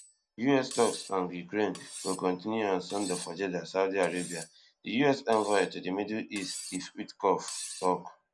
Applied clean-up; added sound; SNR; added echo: none; Cutlery, silverware; 15 dB; none.